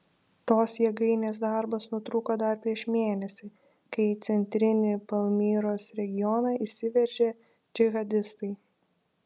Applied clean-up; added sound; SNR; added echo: none; none; none; none.